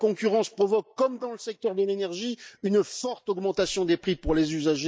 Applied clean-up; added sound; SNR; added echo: neural mask model DeepFilterNet 3.